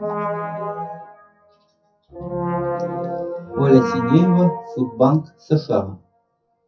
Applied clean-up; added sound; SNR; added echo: classical method WPE with log-MMSE.